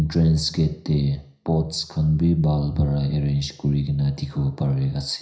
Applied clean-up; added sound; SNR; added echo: none; none; none; reverberation time 0.5 s.